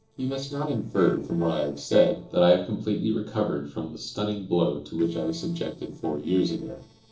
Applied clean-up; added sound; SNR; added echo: neural separator model SepFormer DNS4.